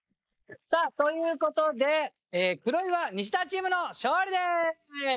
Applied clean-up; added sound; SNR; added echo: neural mask model Resemble Enhance denoiser.